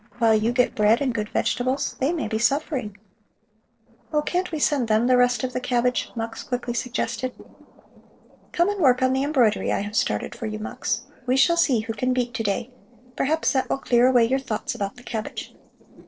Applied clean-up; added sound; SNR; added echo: neural separator model SepFormer DNS4.